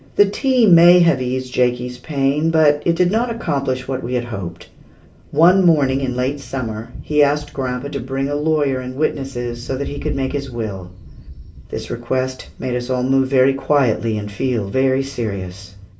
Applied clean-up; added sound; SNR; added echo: none; Thunder; 17 dB; reverberation time 0.3 s.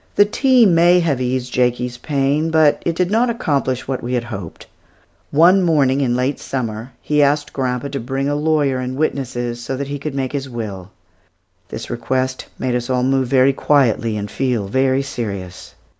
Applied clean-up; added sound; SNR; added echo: none; none; none; none.